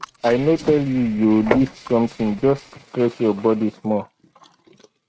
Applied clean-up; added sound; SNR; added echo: neural mask model RNNoise.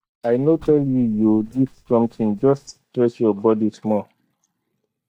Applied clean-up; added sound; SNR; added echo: neural mask model DeepFilterNet 3.